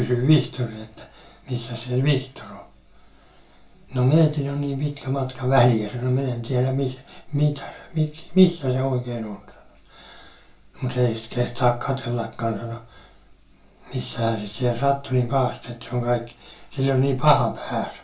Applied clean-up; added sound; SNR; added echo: none; none; none; reverberation time 0.3 s.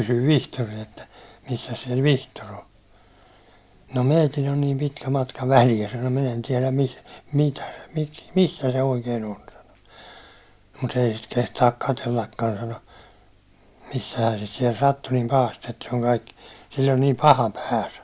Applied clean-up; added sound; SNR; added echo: none; none; none; none.